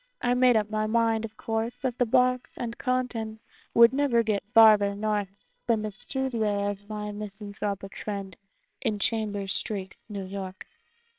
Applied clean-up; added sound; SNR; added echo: neural separator model SepFormer WHAMR!.